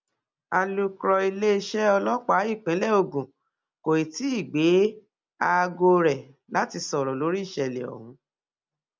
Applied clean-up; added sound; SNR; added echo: none; none; none; none.